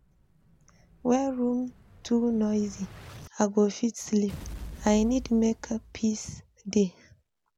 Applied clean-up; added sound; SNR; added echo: none; Explosion; 18 dB; none.